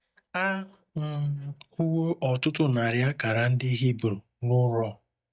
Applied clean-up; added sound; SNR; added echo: neural mask model DeepFilterNet 3.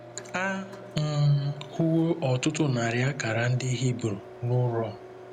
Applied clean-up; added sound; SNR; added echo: none; Microwave oven; 17 dB; none.